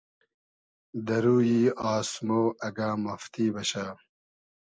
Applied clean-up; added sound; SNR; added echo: none; none; none; none.